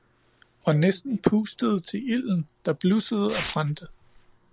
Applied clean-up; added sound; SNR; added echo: none; Tearing; 17 dB; none.